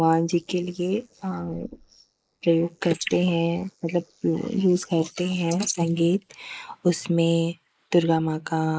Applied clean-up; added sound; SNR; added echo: neural mask model Resemble Enhance denoiser.